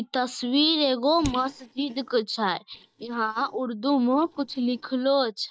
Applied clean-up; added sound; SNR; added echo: neural mask model DeepFilterNet 3.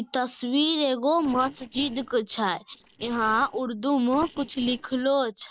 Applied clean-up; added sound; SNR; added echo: neural separator model SepFormer DNS4.